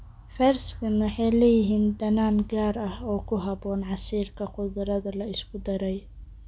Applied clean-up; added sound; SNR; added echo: none; none; none; none.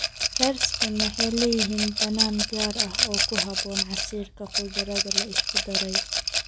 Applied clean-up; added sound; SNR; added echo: none; Rattle / Glass; -3 dB; none.